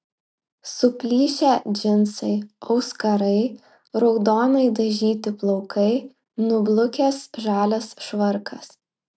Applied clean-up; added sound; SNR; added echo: none; none; none; none.